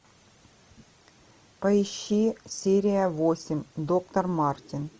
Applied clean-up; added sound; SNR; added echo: none; none; none; none.